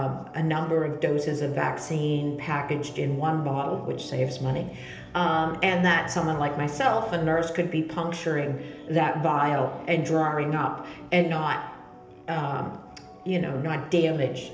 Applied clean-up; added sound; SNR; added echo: none; Organ; 17 dB; reverberation time 0.8 s.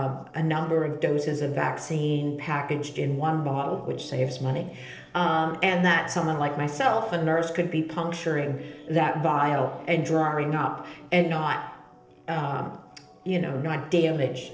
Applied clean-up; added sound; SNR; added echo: neural separator model SepFormer DNS4.